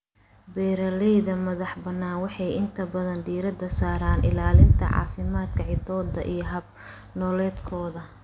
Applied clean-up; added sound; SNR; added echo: none; none; none; none.